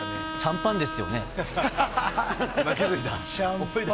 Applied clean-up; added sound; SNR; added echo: none; Vehicle horn, car horn, honking; 10 dB; none.